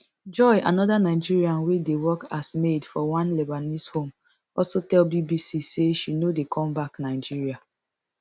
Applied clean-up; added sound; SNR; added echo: none; none; none; none.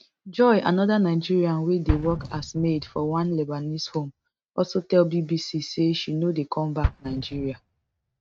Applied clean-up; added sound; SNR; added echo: neural mask model RNNoise.